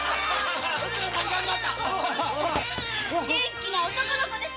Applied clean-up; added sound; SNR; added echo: none; Computer keyboard; 16 dB; none.